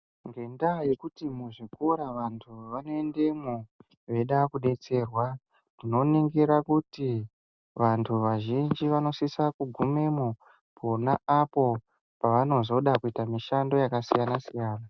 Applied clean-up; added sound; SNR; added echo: none; none; none; none.